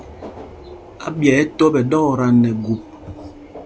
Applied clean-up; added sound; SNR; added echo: none; Subway, metro, underground; 18 dB; none.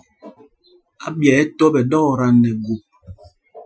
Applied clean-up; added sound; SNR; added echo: classical method Wiener filter.